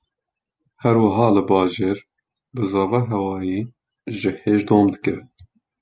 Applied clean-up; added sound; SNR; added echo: none; none; none; none.